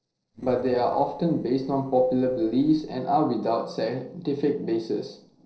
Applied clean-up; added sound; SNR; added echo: neural separator model SepFormer DNS4.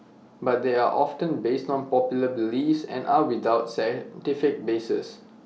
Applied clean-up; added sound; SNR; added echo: none; none; none; none.